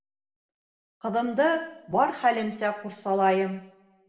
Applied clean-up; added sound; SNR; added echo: none; none; none; reverberation time 0.9 s.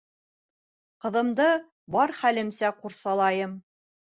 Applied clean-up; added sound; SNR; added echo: none; none; none; none.